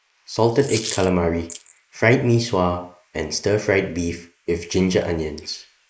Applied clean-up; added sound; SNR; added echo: neural mask model Resemble Enhance denoiser.